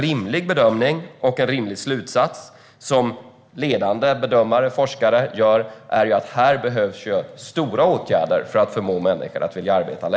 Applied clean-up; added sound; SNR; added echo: none; none; none; none.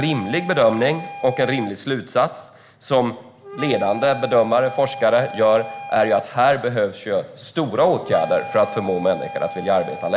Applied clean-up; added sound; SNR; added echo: none; Wind instrument, woodwind instrument; 14 dB; none.